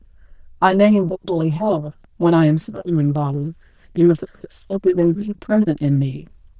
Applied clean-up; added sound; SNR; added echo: neural diffusion model UNIVERSE++.